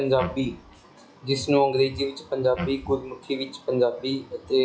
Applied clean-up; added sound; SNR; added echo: classical method log-MMSE.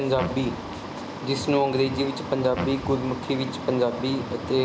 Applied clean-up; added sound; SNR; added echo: none; Fart; 10 dB; none.